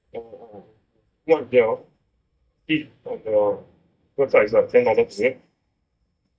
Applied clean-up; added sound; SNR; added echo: neural mask model DeepFilterNet 3.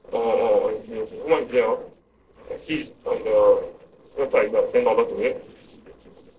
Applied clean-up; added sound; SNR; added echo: neural separator model SepFormer DNS4.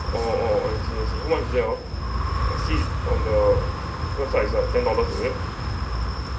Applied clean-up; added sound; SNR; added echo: none; Wind; 0 dB; reverberation time 0.8 s.